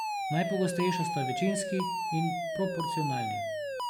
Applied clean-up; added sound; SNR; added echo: none; Alarm; 1 dB; none.